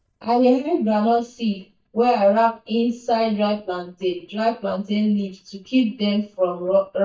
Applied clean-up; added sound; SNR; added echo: neural mask model DeepFilterNet 3.